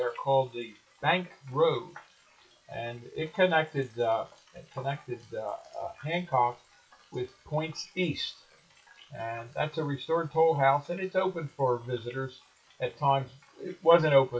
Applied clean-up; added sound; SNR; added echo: classical method WPE with log-MMSE.